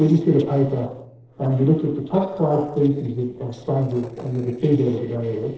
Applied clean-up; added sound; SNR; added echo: neural separator model SepFormer DNS4.